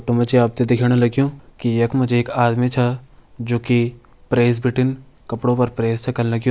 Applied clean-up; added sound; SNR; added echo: none; none; none; none.